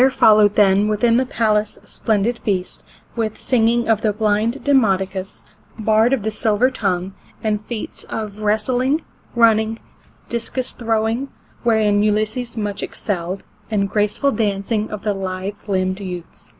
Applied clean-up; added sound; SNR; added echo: none; none; none; none.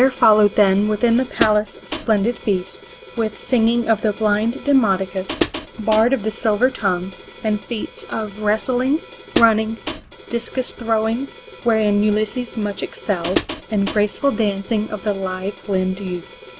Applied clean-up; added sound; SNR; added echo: none; Hi-hat; 12 dB; none.